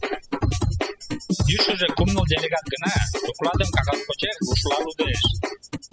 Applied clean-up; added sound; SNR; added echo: classical method spectral subtraction.